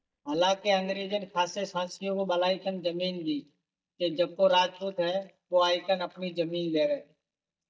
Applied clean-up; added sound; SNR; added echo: neural mask model DeepFilterNet 3.